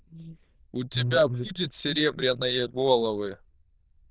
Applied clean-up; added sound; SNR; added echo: neural diffusion model UNIVERSE++.